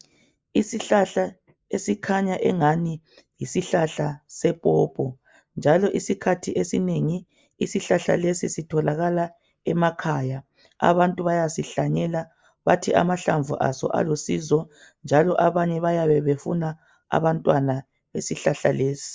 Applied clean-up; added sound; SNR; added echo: neural mask model Resemble Enhance denoiser.